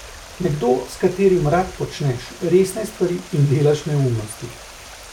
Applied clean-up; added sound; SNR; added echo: none; Stream + Stream / Trickle, dribble / Traffic noise, roadway noise; 18 dB; none.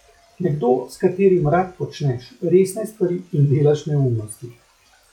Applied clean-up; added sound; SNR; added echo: classical method log-MMSE.